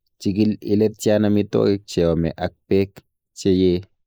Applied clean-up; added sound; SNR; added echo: neural mask model Resemble Enhance denoiser.